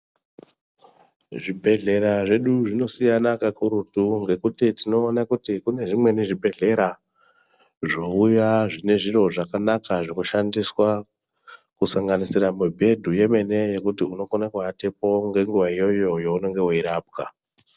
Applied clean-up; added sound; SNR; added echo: none; none; none; none.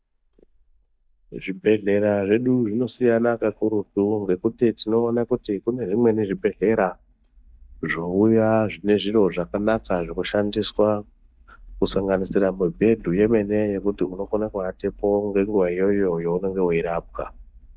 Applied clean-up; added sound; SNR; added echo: neural mask model DeepFilterNet 3.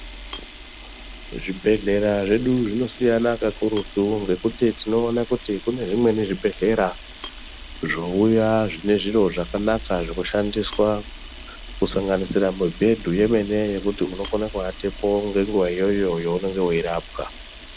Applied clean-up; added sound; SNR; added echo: none; Camera; 15 dB; none.